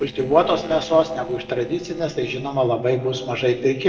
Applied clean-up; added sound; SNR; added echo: neural separator model SepFormer DNS4.